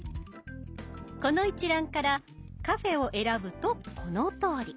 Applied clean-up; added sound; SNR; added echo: none; none; none; none.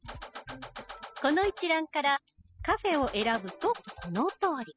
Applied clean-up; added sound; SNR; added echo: classical method spectral subtraction.